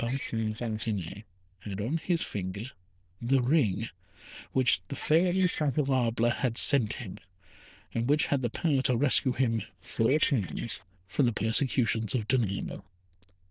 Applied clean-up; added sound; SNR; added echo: neural diffusion model UNIVERSE++.